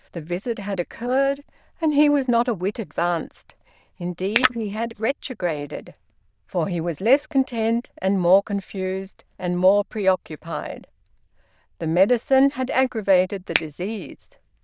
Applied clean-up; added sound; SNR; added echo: neural diffusion model UNIVERSE++.